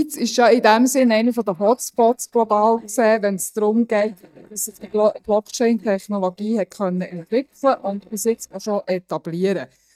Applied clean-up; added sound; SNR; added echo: neural mask model DeepFilterNet 3.